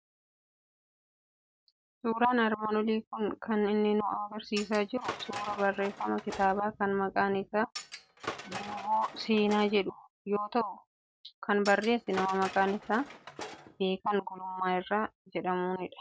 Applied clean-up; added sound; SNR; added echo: none; Tools; 12 dB; none.